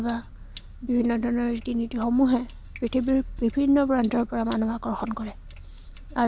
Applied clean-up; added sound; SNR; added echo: none; Sink (filling or washing); 15 dB; none.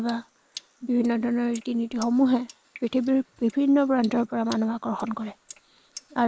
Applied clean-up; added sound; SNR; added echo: neural mask model Resemble Enhance denoiser.